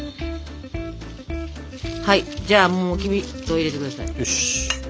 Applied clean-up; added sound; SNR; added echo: none; none; none; none.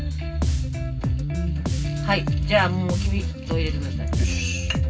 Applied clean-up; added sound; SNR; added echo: none; Bass guitar; -1 dB; reverberation time 0.4 s.